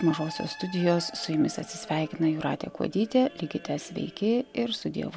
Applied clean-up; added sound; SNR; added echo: none; none; none; none.